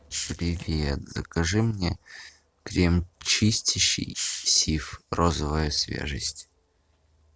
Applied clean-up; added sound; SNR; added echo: neural separator model SepFormer DNS4.